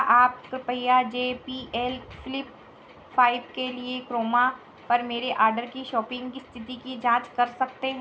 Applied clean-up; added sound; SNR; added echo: none; none; none; none.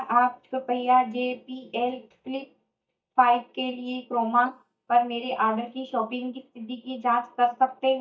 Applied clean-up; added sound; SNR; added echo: neural mask model DeepFilterNet 3.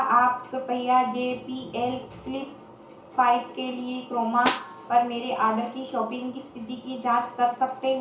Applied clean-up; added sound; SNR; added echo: none; Snare drum; 8 dB; reverberation time 0.7 s.